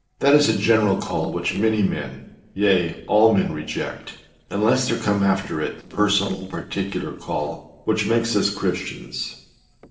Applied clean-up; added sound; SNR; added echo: neural separator model SepFormer DNS4.